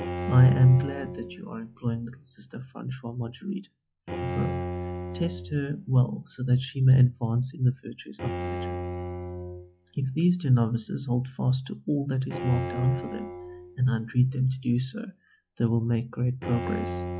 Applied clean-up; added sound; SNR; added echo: classical method log-MMSE.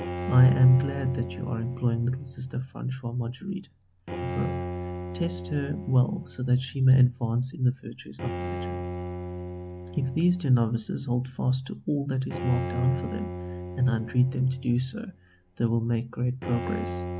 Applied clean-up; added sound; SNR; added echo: none; Bowed string instrument; 10 dB; none.